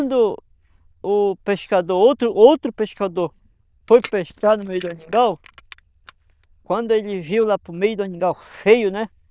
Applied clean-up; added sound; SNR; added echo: neural diffusion model UNIVERSE++.